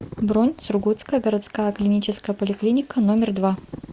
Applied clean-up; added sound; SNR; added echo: none; none; none; none.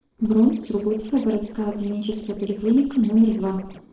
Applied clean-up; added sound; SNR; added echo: neural separator model SepFormer DNS4.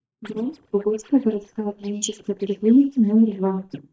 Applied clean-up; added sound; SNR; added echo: neural mask model DeepFilterNet 3.